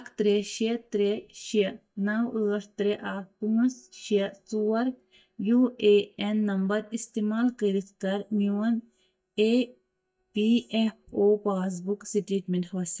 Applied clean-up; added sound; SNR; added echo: neural mask model DeepFilterNet 3.